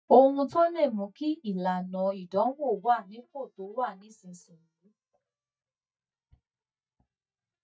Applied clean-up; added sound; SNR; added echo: neural mask model DeepFilterNet 3.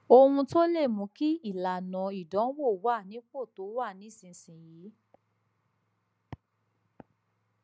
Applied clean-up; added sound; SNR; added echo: none; none; none; none.